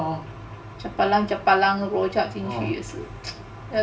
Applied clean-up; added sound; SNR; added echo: none; none; none; reverberation time 0.4 s.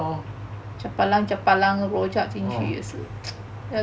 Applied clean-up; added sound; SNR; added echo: none; none; none; none.